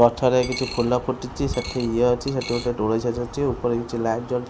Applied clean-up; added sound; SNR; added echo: none; Coin (dropping); 16 dB; none.